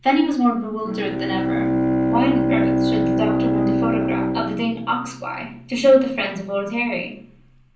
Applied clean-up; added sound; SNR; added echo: none; Bowed string instrument; 0 dB; reverberation time 0.6 s.